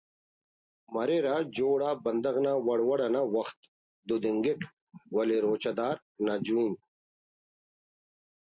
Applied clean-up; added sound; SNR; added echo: neural mask model DeepFilterNet 3.